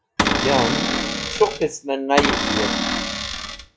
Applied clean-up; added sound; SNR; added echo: classical method log-MMSE.